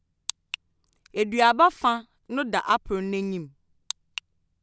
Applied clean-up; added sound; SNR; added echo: none; none; none; none.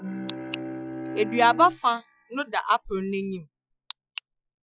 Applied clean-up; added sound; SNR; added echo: classical method Wiener filter.